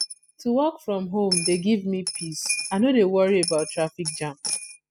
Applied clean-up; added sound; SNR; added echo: classical method spectral subtraction.